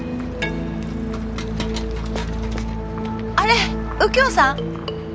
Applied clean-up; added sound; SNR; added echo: none; none; none; none.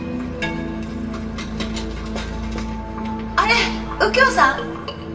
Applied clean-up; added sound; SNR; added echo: none; none; none; reverberation time 0.9 s.